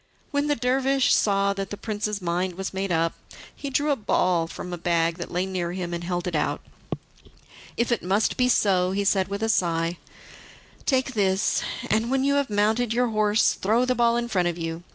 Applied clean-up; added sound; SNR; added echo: none; none; none; none.